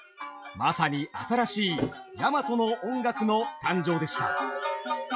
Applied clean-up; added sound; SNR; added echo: classical method log-MMSE.